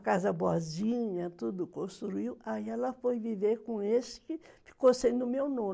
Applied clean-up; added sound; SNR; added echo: none; none; none; none.